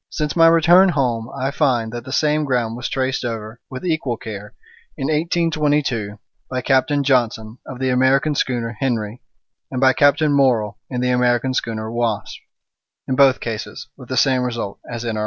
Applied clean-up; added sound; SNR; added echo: none; none; none; none.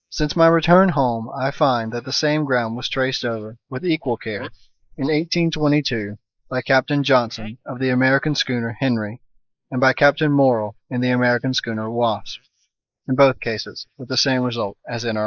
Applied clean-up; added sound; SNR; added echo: neural mask model Resemble Enhance denoiser.